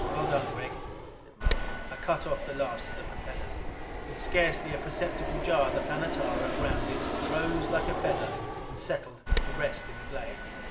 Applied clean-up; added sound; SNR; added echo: none; Fixed-wing aircraft, airplane; -2 dB; reverberation time 1.4 s.